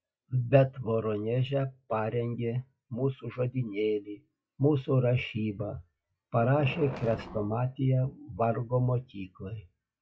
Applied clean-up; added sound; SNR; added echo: classical method log-MMSE.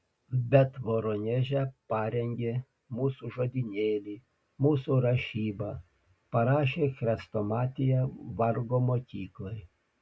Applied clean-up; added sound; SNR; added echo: none; none; none; none.